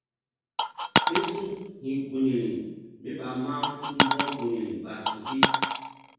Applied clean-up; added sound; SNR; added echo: none; Coin (dropping); -5 dB; reverberation time 1.3 s.